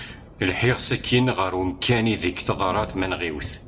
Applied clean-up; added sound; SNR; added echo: none; Thunder / Rain; 15 dB; none.